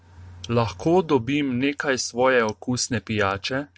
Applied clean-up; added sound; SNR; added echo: none; none; none; none.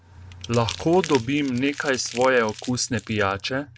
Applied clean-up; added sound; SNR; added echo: none; Crumpling, crinkling; 16 dB; none.